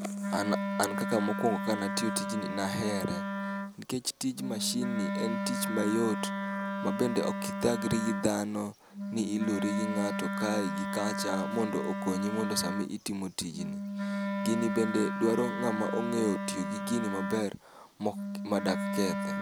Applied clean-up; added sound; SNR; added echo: none; Wind instrument, woodwind instrument; 2 dB; none.